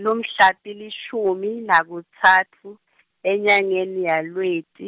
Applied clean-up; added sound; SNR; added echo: none; none; none; none.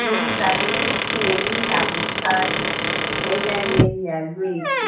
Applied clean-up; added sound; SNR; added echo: none; Squeak / Wood; -3 dB; reverberation time 0.6 s.